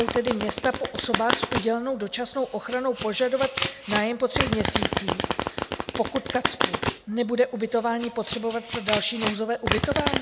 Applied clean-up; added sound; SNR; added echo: none; Domestic sounds, home sounds; 1 dB; none.